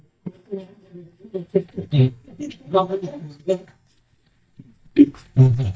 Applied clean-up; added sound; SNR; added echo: neural mask model DeepFilterNet 3.